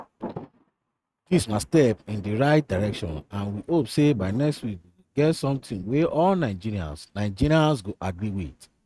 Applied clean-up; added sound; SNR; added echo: neural mask model RNNoise.